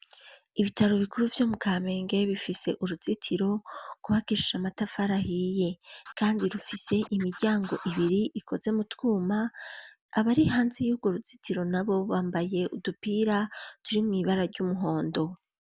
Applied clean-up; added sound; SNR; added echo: none; Scratching (performance technique); 19 dB; none.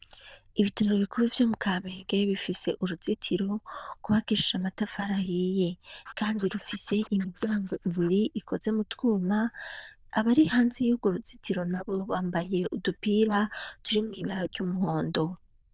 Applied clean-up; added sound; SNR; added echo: neural diffusion model UNIVERSE++.